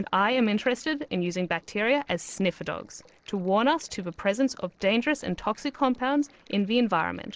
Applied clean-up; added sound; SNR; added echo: neural separator model SepFormer DNS4.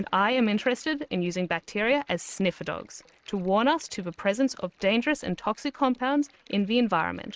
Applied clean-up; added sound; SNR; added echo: neural mask model RNNoise.